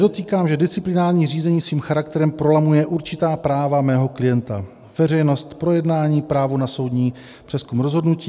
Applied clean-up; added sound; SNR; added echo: none; none; none; none.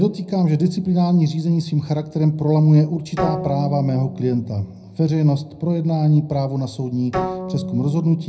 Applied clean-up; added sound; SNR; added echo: none; Bowed string instrument; 12 dB; reverberation time 0.3 s.